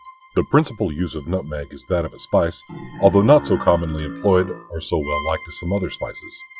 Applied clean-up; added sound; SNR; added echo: classical method log-MMSE.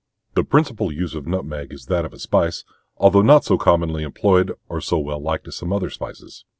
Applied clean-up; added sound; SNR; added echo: none; none; none; none.